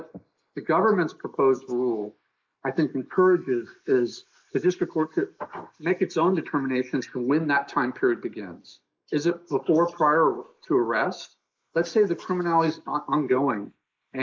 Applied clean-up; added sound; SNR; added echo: neural mask model Resemble Enhance denoiser.